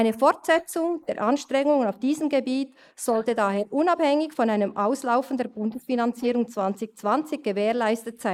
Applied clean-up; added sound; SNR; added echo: neural mask model Resemble Enhance denoiser.